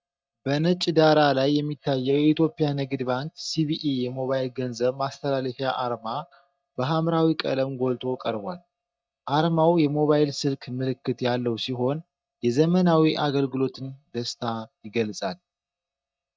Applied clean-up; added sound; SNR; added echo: neural mask model DeepFilterNet 3.